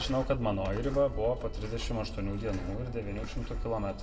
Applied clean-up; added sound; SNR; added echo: none; none; none; reverberation time 0.7 s.